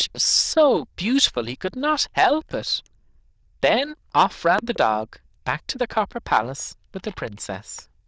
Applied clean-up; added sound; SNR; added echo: neural diffusion model UNIVERSE++.